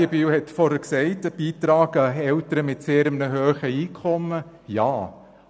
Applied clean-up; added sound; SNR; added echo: none; none; none; none.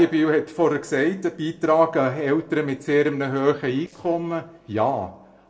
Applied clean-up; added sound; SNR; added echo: neural separator model SepFormer DNS4.